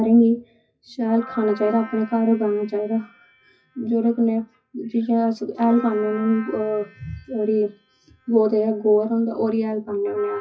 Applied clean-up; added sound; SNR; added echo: classical method WPE with log-MMSE.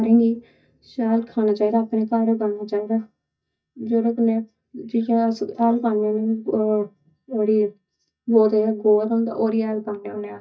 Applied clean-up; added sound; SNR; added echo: neural mask model DeepFilterNet 3.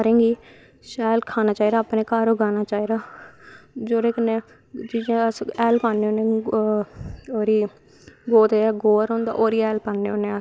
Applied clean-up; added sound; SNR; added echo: none; none; none; none.